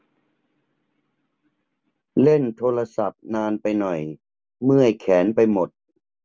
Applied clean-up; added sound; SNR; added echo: none; none; none; none.